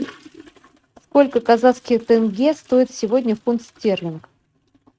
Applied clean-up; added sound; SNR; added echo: neural mask model RNNoise.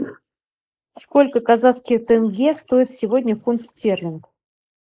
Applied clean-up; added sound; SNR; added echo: neural mask model Resemble Enhance denoiser.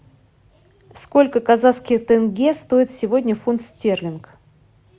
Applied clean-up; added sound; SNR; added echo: none; none; none; none.